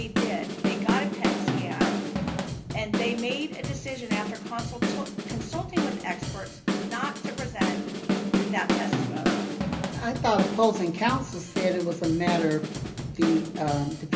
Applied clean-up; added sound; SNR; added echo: none; Drum / Drum kit; -1 dB; reverberation time 0.3 s.